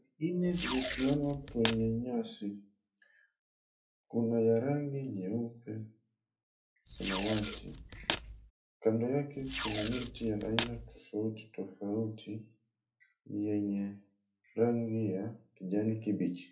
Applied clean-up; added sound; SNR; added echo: none; Packing tape, duct tape; -1 dB; reverberation time 0.3 s.